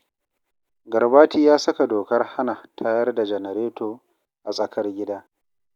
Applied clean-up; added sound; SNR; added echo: none; none; none; none.